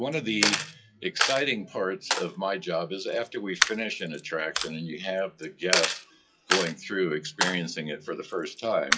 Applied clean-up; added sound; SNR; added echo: classical method WPE with log-MMSE.